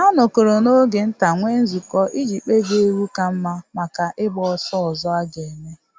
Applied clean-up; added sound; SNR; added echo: none; none; none; none.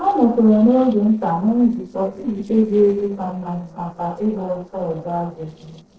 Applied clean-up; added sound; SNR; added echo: neural separator model SepFormer DNS4.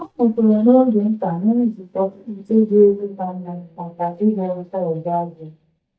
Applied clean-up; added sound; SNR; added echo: neural mask model DeepFilterNet 3.